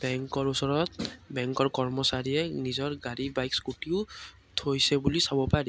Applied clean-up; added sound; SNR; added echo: none; none; none; none.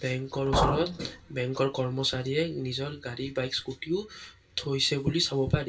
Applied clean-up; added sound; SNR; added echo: none; Liquid; 3 dB; reverberation time 0.2 s.